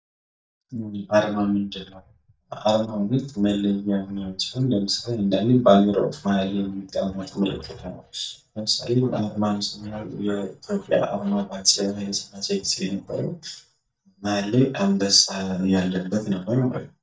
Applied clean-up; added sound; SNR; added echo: neural mask model DeepFilterNet 3.